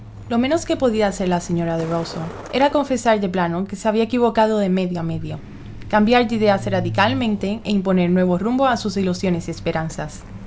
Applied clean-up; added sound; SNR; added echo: none; Truck; 15 dB; none.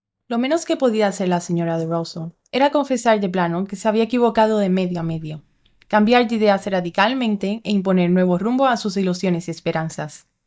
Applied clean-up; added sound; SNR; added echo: neural mask model DeepFilterNet 3.